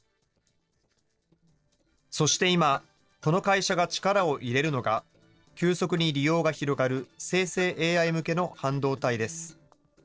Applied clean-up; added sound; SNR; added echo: neural separator model SepFormer DNS4.